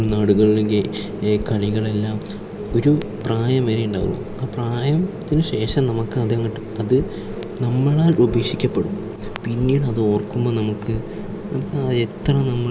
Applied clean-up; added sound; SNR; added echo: none; Crackle; 17 dB; none.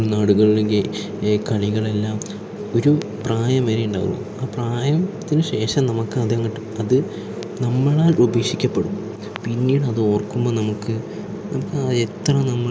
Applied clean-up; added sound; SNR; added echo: none; none; none; none.